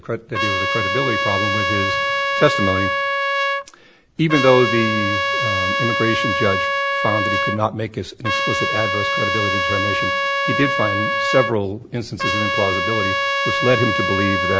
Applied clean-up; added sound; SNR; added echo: none; Trumpet; -2 dB; none.